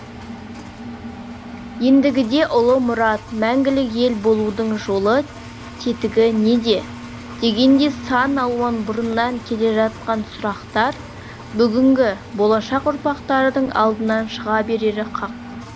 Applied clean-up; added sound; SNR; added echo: none; Engine; 15 dB; none.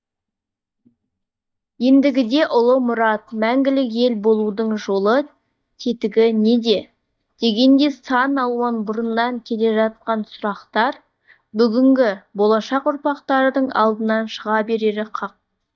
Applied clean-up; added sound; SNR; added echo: neural mask model DeepFilterNet 3.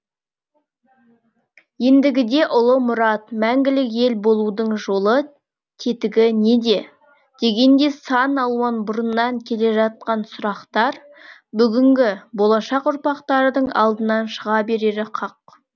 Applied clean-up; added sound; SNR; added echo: none; none; none; none.